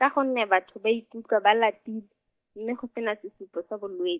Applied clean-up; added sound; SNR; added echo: neural mask model DeepFilterNet 3.